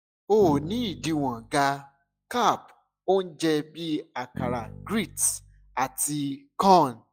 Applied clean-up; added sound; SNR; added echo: classical method log-MMSE.